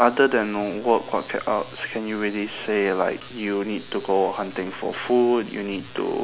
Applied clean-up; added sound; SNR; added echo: none; none; none; none.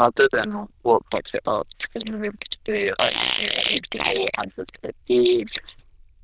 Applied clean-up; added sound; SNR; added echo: neural diffusion model UNIVERSE++.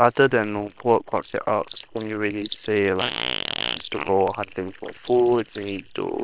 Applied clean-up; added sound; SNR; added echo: neural separator model SepFormer WHAM!.